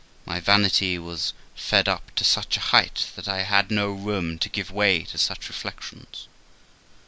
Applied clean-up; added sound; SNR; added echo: none; none; none; none.